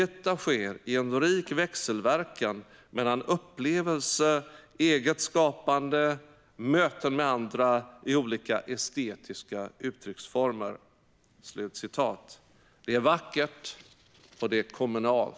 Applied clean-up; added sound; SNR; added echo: none; none; none; none.